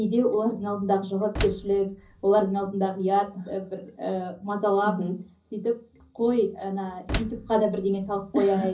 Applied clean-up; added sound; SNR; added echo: none; Slam; 9 dB; reverberation time 0.5 s.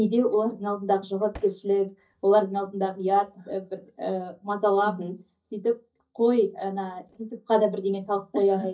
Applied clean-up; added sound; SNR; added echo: neural mask model DeepFilterNet 3.